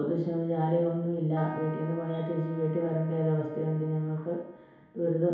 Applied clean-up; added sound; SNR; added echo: none; Keyboard (musical); 15 dB; reverberation time 1.0 s.